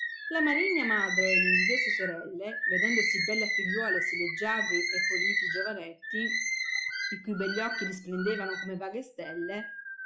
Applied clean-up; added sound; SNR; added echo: classical method log-MMSE.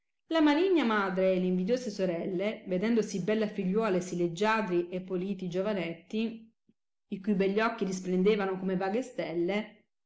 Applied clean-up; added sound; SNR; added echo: none; none; none; none.